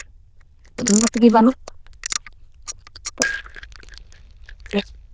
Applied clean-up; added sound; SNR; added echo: neural diffusion model UNIVERSE++.